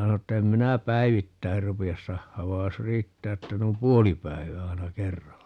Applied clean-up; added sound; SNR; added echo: none; none; none; none.